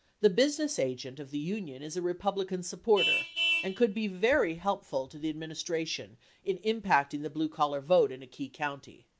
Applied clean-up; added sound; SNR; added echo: none; Vehicle horn, car horn, honking; 9 dB; none.